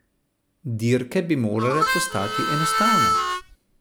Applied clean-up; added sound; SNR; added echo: none; Harmonica; -3 dB; none.